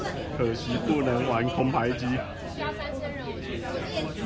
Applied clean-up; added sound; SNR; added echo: none; none; none; none.